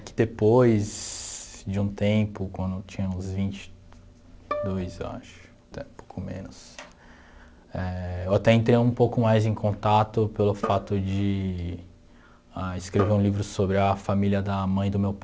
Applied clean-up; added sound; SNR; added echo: none; Drum + Bowed string instrument; 14 dB; none.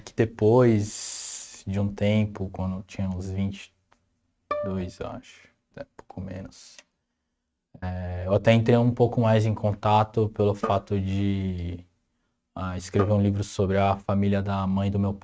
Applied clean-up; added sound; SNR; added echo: neural mask model RNNoise.